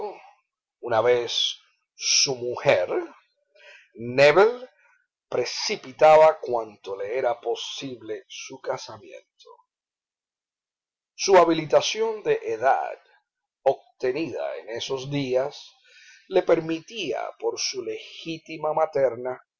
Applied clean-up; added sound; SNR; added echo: none; none; none; none.